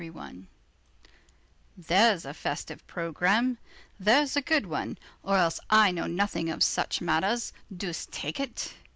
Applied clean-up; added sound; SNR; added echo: none; none; none; none.